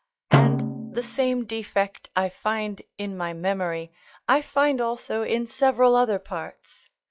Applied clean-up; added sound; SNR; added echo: classical method log-MMSE.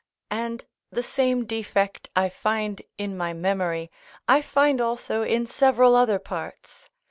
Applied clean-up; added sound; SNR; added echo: none; none; none; none.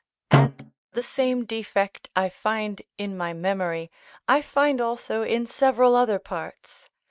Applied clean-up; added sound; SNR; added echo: neural mask model RNNoise.